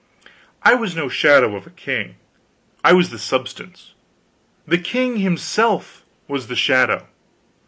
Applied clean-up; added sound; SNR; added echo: none; none; none; none.